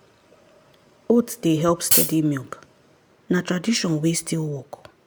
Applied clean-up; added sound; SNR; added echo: none; Hi-hat; -5 dB; none.